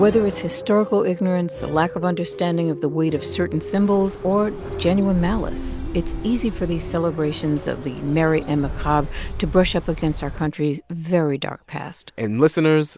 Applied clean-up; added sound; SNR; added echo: none; Bird; 10 dB; none.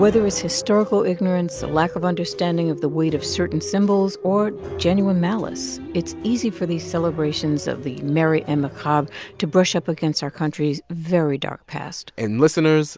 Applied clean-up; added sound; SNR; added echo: none; none; none; none.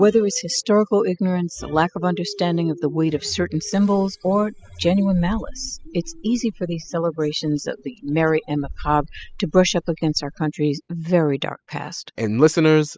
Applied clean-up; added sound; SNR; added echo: classical method spectral subtraction.